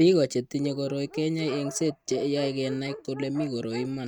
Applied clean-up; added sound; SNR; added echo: neural mask model RNNoise.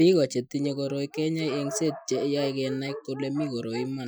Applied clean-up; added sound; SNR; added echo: classical method Wiener filter.